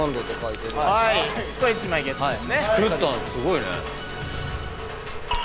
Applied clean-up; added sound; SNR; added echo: none; Rain; 10 dB; none.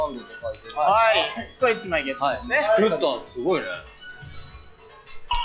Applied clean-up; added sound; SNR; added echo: classical method log-MMSE.